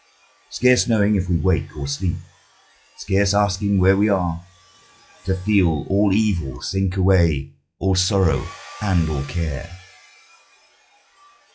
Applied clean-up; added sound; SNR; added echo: classical method log-MMSE.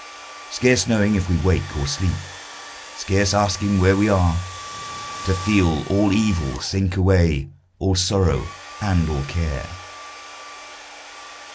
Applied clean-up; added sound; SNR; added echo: none; Domestic sounds, home sounds; 15 dB; none.